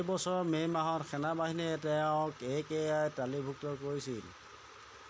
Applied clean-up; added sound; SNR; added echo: none; none; none; none.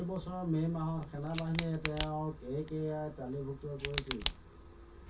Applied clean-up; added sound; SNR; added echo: none; Tick; 1 dB; reverberation time 0.3 s.